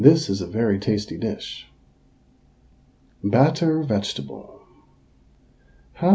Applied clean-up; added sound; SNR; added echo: none; none; none; none.